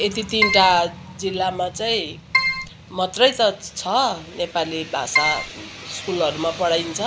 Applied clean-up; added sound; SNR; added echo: none; Keyboard (musical); -2 dB; none.